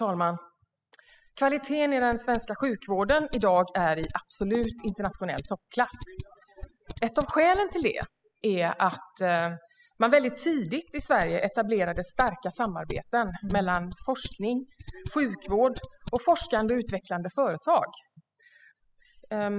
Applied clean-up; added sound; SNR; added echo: classical method spectral subtraction.